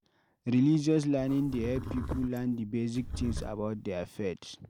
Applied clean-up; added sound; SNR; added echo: none; Livestock, farm animals, working animals; 10 dB; none.